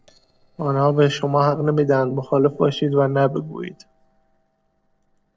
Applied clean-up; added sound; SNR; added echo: neural separator model SepFormer DNS4.